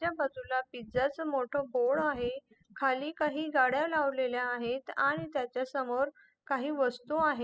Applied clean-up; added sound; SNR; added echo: classical method spectral subtraction.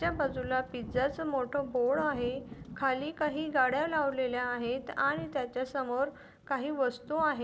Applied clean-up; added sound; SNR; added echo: none; Thunder / Rain; 15 dB; none.